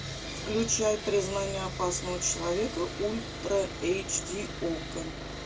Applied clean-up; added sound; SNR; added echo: none; Sawing; 7 dB; reverberation time 0.2 s.